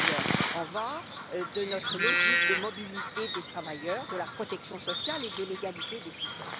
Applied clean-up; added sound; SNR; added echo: none; Bird vocalization, bird call, bird song; -4 dB; none.